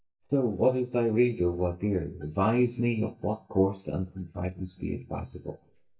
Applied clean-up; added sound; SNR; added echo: neural mask model DeepFilterNet 3.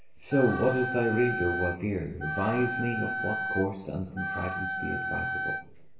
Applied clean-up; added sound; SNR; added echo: none; Wind instrument, woodwind instrument; 4 dB; reverberation time 1.0 s.